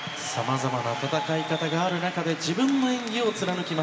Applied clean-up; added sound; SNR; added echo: none; none; none; reverberation time 1.9 s.